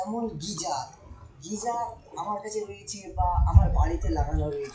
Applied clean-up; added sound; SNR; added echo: classical method WPE with log-MMSE.